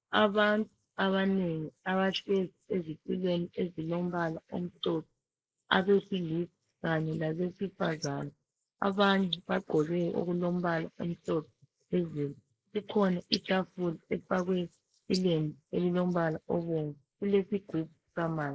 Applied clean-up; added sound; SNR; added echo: neural mask model Resemble Enhance denoiser.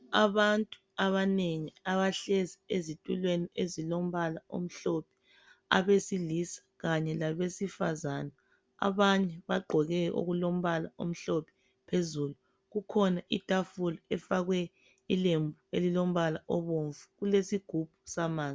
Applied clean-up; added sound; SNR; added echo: none; none; none; none.